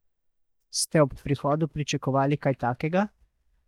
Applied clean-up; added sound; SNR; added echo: neural mask model DeepFilterNet 3.